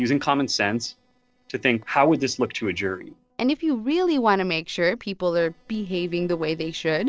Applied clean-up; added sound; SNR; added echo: neural separator model SepFormer DNS4.